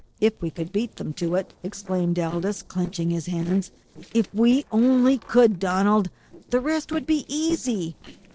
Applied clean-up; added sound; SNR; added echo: neural separator model SepFormer DNS4.